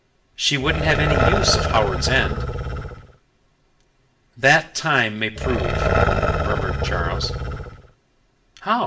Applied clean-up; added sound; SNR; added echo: none; Growling; 0 dB; reverberation time 0.5 s.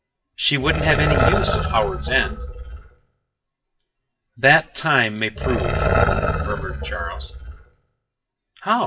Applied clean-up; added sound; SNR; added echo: classical method WPE with log-MMSE.